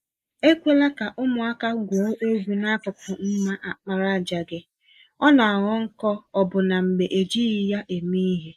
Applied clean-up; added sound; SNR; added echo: neural mask model Resemble Enhance denoiser.